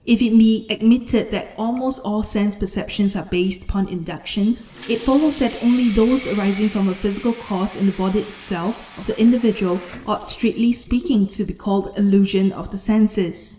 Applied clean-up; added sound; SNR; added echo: none; Sink (filling or washing) / Water tap, faucet; 17 dB; reverberation time 1.9 s.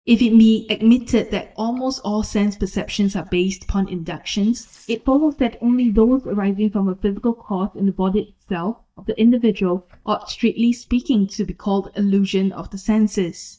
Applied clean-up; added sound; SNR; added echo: neural mask model DeepFilterNet 3.